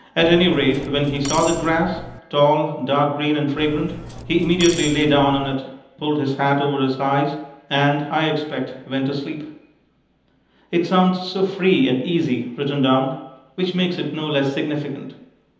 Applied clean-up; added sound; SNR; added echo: none; Cutlery, silverware; 12 dB; reverberation time 0.9 s.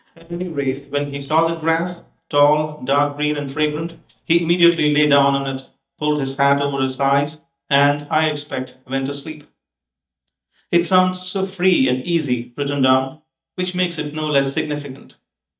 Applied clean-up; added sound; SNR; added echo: neural mask model DeepFilterNet 3.